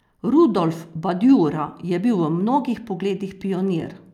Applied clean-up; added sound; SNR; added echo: none; none; none; none.